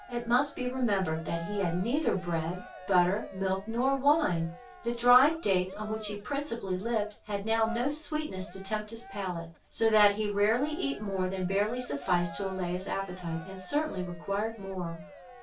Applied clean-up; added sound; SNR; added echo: none; Cheering; 16 dB; reverberation time 0.1 s.